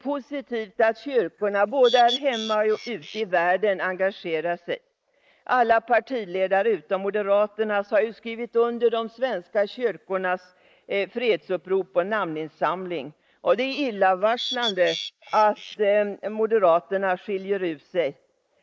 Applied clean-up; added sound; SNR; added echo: neural mask model Resemble Enhance denoiser.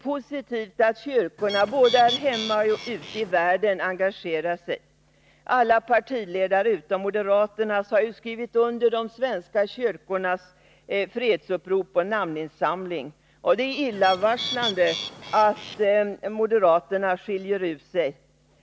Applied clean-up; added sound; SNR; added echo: none; Bird; 9 dB; none.